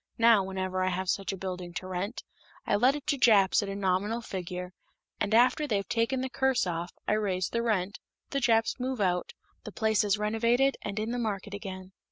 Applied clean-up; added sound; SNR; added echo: none; none; none; none.